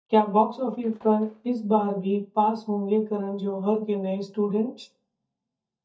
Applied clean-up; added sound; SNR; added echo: neural mask model DeepFilterNet 3.